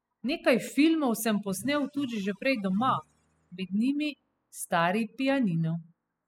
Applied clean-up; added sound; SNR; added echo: classical method spectral subtraction.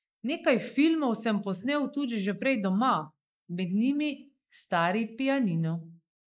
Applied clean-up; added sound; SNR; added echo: neural mask model Resemble Enhance denoiser.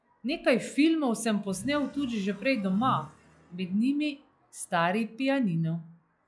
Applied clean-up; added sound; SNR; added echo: classical method log-MMSE.